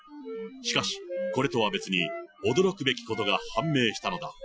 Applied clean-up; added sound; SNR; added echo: classical method Wiener filter.